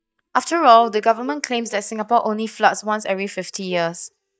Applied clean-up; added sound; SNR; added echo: neural mask model DeepFilterNet 3.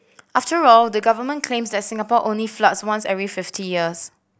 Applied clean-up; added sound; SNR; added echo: none; none; none; none.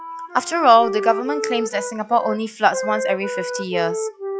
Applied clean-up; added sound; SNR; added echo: classical method log-MMSE.